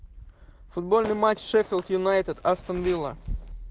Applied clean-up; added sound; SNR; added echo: none; Fireworks; 19 dB; none.